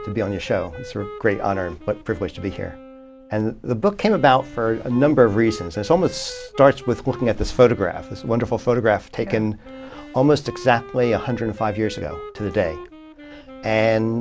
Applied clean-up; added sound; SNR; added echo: none; Wind instrument, woodwind instrument; 17 dB; none.